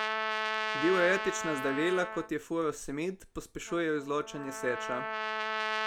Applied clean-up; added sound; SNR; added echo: none; Trumpet; 3 dB; none.